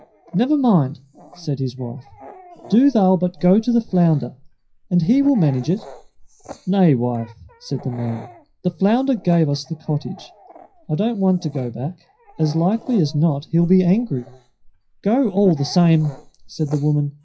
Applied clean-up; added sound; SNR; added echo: classical method WPE with log-MMSE.